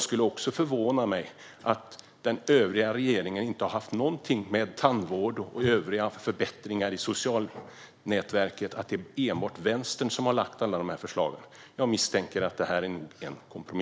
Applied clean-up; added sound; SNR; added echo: none; none; none; none.